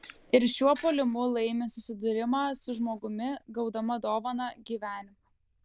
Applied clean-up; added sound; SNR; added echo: neural diffusion model UNIVERSE++.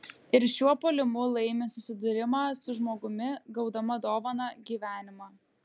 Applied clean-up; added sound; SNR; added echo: none; none; none; none.